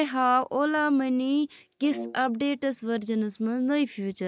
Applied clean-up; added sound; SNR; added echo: neural mask model DeepFilterNet 3.